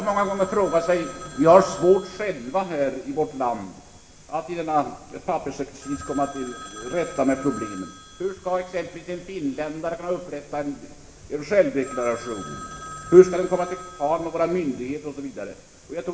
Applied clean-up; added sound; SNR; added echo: none; Telephone; 18 dB; reverberation time 0.8 s.